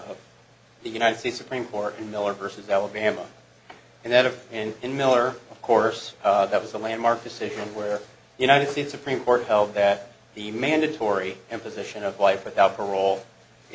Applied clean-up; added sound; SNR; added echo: none; none; none; none.